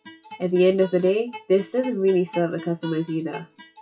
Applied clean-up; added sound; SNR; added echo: classical method WPE with log-MMSE.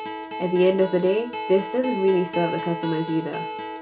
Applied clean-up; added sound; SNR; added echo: none; Acoustic guitar; 9 dB; reverberation time 0.2 s.